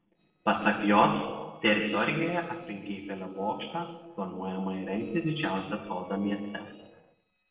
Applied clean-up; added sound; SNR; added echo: neural separator model SepFormer DNS4.